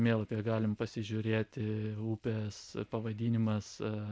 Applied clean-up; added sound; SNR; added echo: none; none; none; none.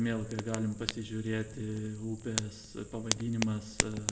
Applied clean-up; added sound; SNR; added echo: none; Fire; 4 dB; reverberation time 0.7 s.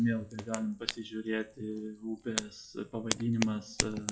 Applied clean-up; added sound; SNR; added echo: classical method WPE with log-MMSE.